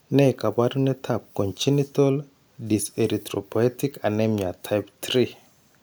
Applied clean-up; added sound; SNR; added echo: none; none; none; none.